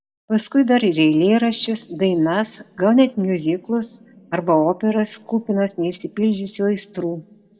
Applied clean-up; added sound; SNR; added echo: none; none; none; reverberation time 0.3 s.